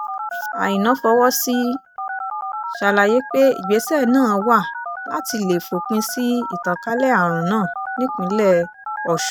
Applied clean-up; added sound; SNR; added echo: neural mask model RNNoise.